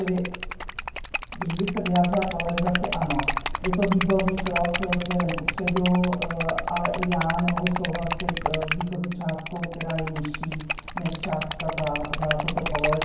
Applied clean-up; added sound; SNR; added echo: none; Liquid; 3 dB; reverberation time 0.9 s.